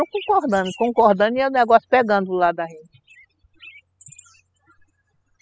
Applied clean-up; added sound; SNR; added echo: classical method spectral subtraction.